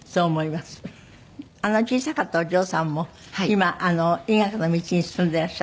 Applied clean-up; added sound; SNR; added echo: none; none; none; none.